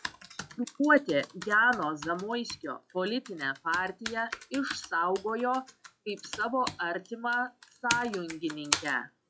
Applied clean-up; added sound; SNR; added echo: classical method log-MMSE.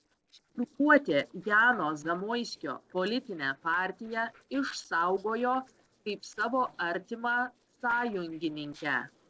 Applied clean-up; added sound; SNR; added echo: neural separator model SepFormer DNS4.